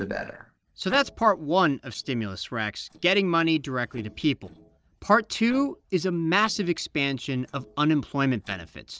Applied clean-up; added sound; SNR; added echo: neural separator model SepFormer DNS4.